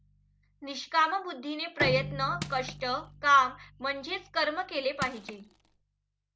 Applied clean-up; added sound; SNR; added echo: none; Bowed string instrument + Crushing; 11 dB; none.